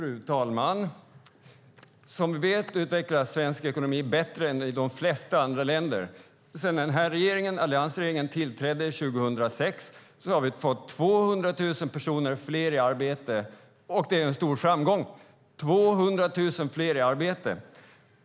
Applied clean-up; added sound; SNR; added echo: none; none; none; none.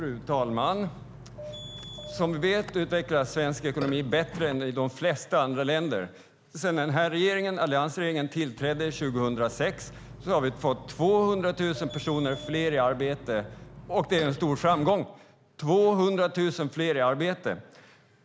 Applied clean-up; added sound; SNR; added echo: none; Burping, eructation; 17 dB; none.